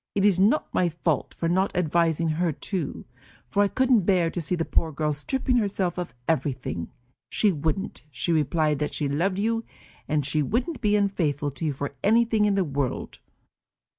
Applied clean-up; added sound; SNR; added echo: none; none; none; none.